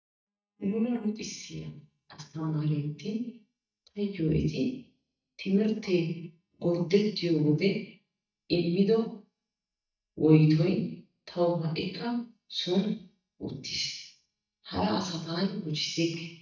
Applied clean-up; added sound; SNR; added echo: neural mask model DeepFilterNet 3.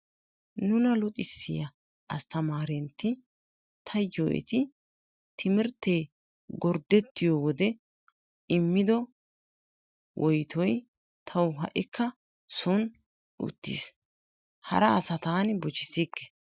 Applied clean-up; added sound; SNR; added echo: none; none; none; none.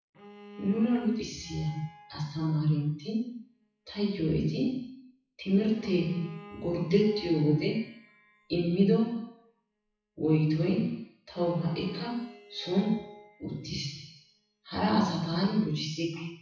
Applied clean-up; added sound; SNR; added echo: classical method WPE with log-MMSE.